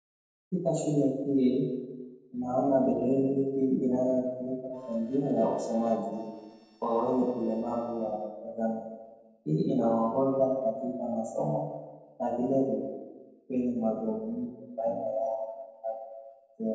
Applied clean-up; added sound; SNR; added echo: neural separator model SepFormer DNS4.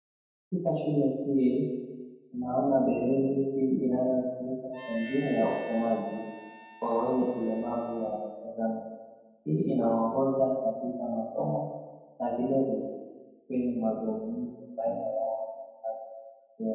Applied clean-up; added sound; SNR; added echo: none; Harmonica; 18 dB; reverberation time 1.1 s.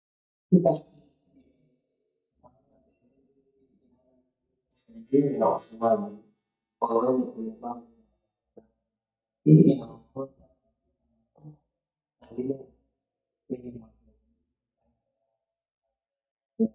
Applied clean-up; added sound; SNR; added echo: neural mask model DeepFilterNet 3.